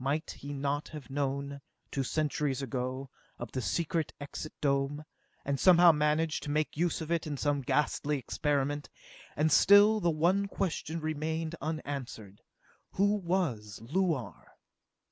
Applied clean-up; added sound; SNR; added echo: none; none; none; none.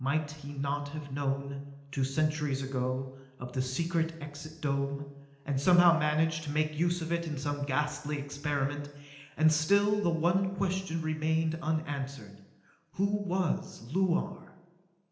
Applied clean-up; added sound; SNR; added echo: none; none; none; reverberation time 0.9 s.